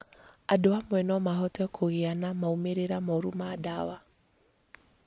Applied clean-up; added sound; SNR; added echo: none; none; none; none.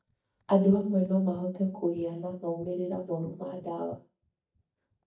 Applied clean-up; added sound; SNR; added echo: neural mask model DeepFilterNet 3.